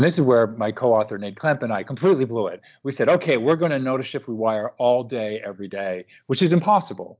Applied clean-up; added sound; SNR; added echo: none; none; none; none.